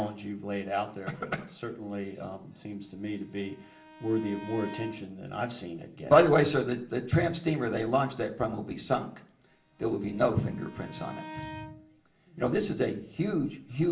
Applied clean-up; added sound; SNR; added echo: none; Bowed string instrument; 17 dB; reverberation time 0.4 s.